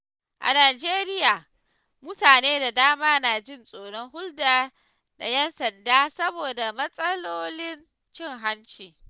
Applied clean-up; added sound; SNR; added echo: none; none; none; none.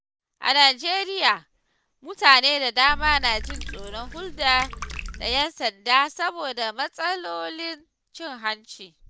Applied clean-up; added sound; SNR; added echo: none; Water / Liquid; 9 dB; none.